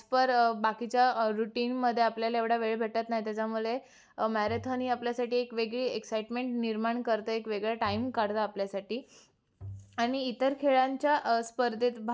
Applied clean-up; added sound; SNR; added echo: none; Bowed string instrument; 19 dB; none.